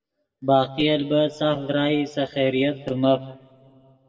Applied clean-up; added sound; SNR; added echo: none; none; none; reverberation time 1.1 s.